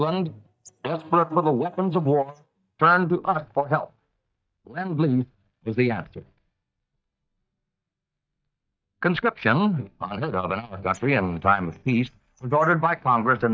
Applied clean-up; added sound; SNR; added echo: neural mask model DeepFilterNet 3.